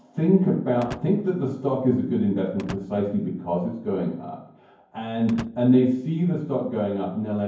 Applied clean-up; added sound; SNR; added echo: none; Slam / Wood; 19 dB; reverberation time 0.9 s.